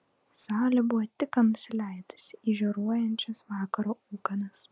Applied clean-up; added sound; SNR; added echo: none; none; none; none.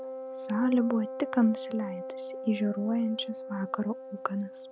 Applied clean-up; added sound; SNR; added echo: none; Wind instrument, woodwind instrument; 9 dB; none.